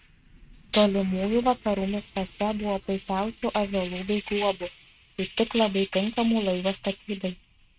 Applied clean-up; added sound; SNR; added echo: neural mask model RNNoise.